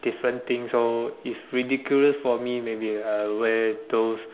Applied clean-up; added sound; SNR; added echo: none; none; none; none.